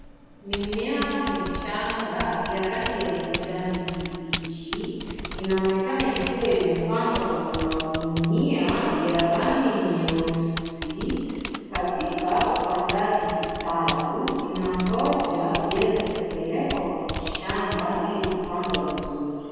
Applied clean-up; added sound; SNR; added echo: none; Typing; 9 dB; reverberation time 2.1 s.